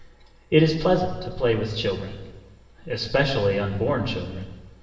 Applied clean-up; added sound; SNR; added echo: none; none; none; reverberation time 1.2 s.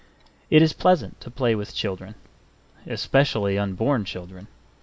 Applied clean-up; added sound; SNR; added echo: none; none; none; none.